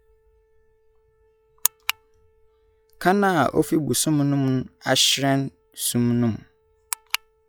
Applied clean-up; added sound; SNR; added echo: classical method log-MMSE.